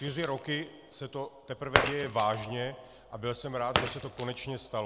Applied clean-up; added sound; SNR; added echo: none; Shatter; -1 dB; none.